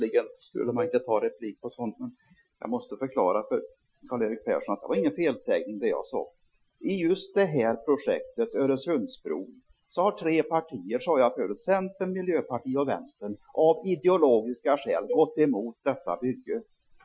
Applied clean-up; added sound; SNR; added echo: classical method Wiener filter.